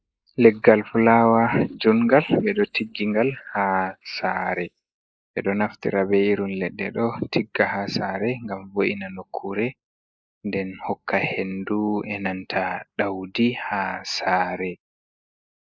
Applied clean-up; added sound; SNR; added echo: neural mask model Resemble Enhance denoiser.